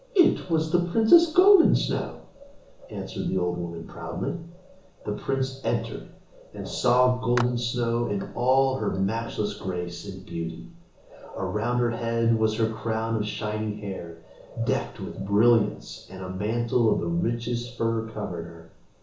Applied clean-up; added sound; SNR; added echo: none; Clapping; 14 dB; reverberation time 0.8 s.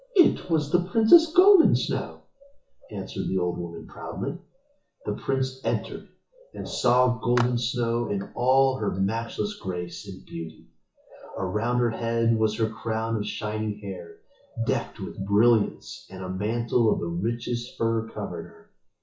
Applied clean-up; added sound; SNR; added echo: classical method WPE with log-MMSE.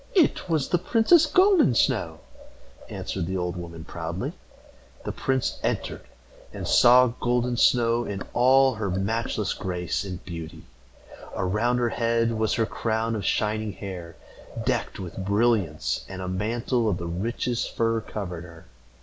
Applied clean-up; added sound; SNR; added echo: none; none; none; none.